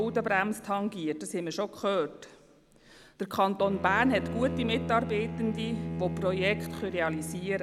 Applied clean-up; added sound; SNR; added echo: none; Bowed string instrument; 8 dB; none.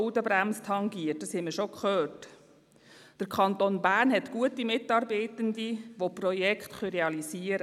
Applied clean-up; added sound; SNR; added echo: none; none; none; none.